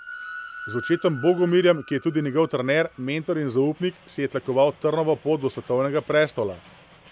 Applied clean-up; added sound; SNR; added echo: none; Train; 19 dB; none.